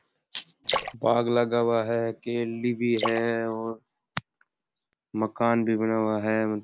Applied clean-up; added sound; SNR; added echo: neural mask model Resemble Enhance denoiser.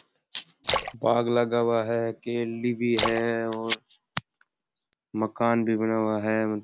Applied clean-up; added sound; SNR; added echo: none; Splash, splatter; 7 dB; none.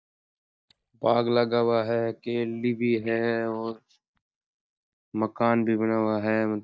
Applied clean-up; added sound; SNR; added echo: neural mask model DeepFilterNet 3.